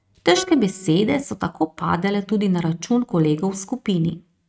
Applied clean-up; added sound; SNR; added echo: neural mask model RNNoise.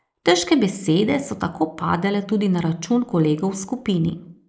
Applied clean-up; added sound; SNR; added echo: neural mask model Resemble Enhance denoiser.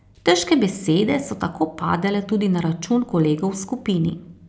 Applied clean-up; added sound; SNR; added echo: none; none; none; none.